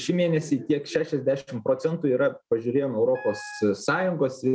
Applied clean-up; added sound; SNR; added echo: none; Wind instrument, woodwind instrument; 18 dB; none.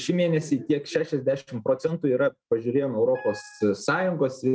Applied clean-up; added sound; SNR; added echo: neural mask model RNNoise.